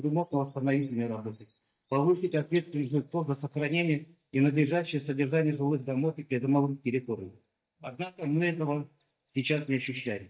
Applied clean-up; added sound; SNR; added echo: neural mask model DeepFilterNet 3.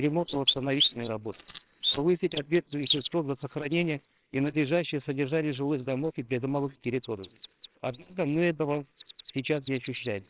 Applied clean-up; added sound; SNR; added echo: neural separator model SepFormer WHAMR!.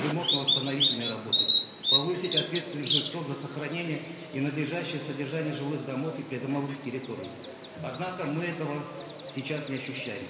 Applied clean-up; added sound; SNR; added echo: none; Bird vocalization, bird call, bird song; -1 dB; reverberation time 2.5 s.